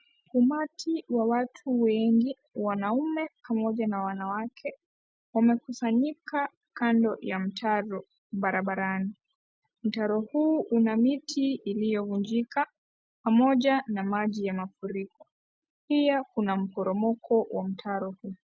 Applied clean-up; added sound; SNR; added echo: none; none; none; none.